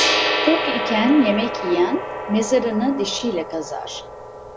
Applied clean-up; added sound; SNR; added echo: none; Gong; 3 dB; none.